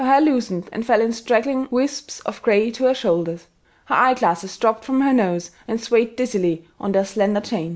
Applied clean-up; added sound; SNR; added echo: none; none; none; none.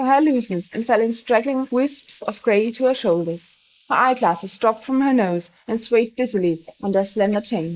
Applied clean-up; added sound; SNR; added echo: neural mask model Resemble Enhance denoiser.